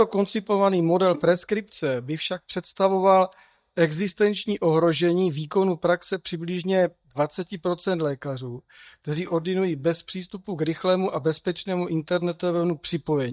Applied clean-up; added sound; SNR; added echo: neural mask model DeepFilterNet 3.